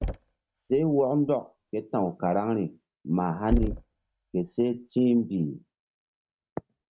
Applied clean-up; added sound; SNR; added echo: neural mask model RNNoise.